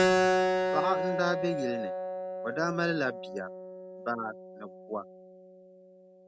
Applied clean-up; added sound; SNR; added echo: none; Keyboard (musical); -3 dB; none.